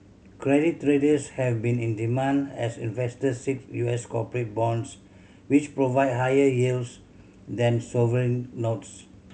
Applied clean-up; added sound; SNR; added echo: none; none; none; none.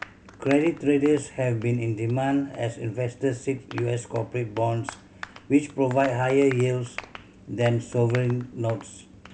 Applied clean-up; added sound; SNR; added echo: none; Applause; 19 dB; none.